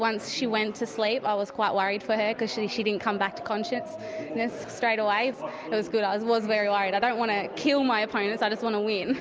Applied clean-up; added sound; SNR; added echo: none; none; none; none.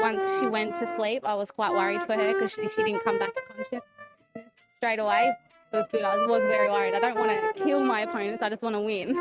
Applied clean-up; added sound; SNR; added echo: neural mask model RNNoise.